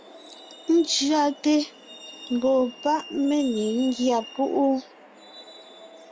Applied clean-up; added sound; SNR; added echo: none; Truck; 19 dB; none.